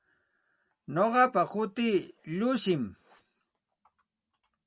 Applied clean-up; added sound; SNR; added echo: none; none; none; none.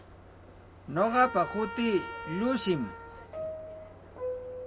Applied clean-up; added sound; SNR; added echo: none; Trumpet + Subway, metro, underground; 9 dB; none.